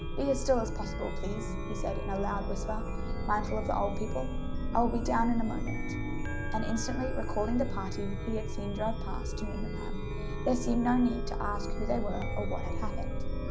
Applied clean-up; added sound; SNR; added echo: none; Chime; -1 dB; none.